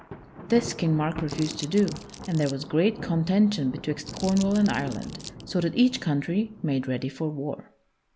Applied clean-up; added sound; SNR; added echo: none; Thunder + Crumpling, crinkling; 14 dB; none.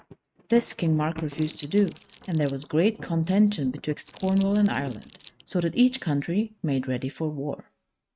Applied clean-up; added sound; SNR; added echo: neural mask model RNNoise.